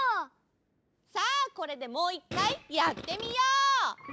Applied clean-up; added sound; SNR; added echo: none; Fart; 11 dB; none.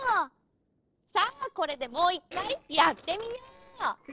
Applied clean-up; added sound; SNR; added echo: neural separator model SepFormer DNS4.